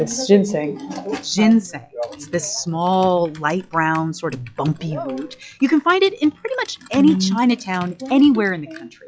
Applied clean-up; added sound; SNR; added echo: classical method log-MMSE.